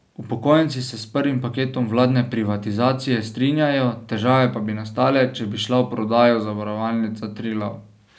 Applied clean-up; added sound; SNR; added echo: none; none; none; none.